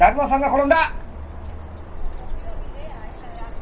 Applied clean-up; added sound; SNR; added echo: none; Bird; 6 dB; reverberation time 0.2 s.